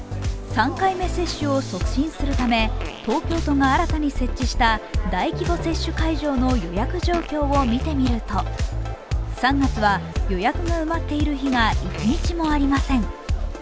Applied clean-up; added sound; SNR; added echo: none; Fart; 16 dB; none.